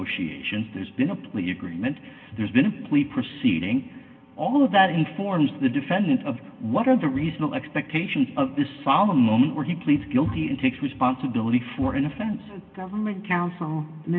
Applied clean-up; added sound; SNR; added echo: none; none; none; reverberation time 1.3 s.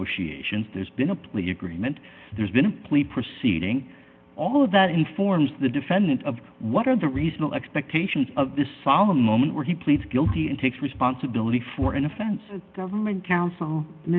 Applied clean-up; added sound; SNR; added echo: none; none; none; none.